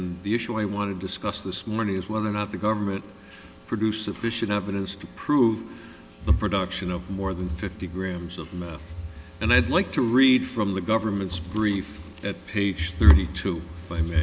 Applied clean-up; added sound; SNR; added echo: none; none; none; none.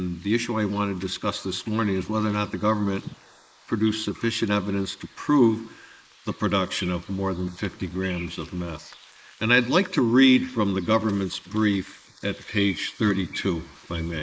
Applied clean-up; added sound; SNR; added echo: neural mask model Resemble Enhance denoiser.